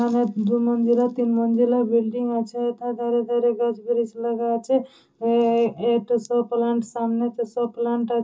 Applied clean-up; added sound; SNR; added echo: none; none; none; reverberation time 0.2 s.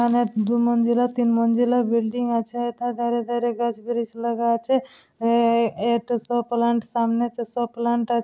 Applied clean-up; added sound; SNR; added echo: none; none; none; none.